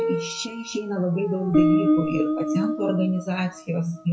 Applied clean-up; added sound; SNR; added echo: classical method WPE with log-MMSE.